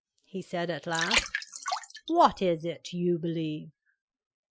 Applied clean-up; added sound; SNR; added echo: classical method Wiener filter.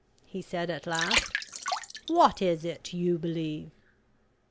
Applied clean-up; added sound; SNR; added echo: none; Water; 5 dB; none.